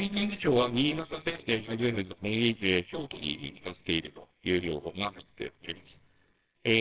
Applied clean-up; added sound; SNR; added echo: neural separator model SepFormer WHAMR!.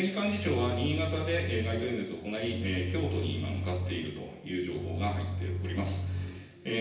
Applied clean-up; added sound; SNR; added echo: none; Bowed string instrument; 2 dB; reverberation time 0.9 s.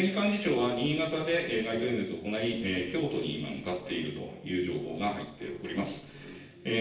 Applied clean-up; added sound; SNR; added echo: neural separator model SepFormer DNS4.